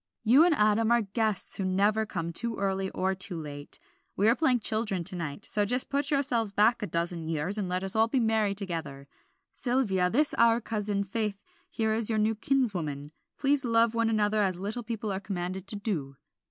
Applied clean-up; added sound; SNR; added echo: none; none; none; none.